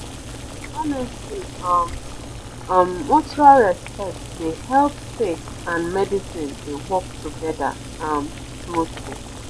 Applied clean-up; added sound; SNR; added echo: none; Boiling; 11 dB; none.